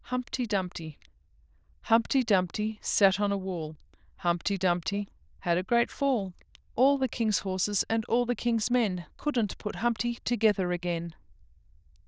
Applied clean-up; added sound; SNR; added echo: neural diffusion model UNIVERSE++.